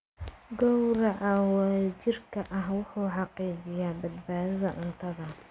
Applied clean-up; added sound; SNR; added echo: none; none; none; none.